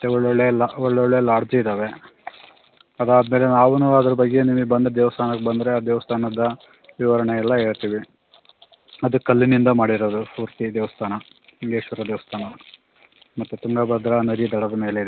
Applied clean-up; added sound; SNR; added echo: none; none; none; none.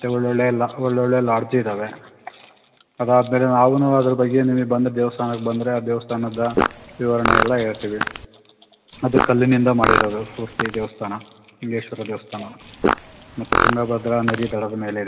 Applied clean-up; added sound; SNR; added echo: none; Fart; 2 dB; reverberation time 1.2 s.